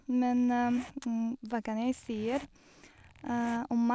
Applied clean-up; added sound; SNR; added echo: none; Zipper (clothing); 20 dB; none.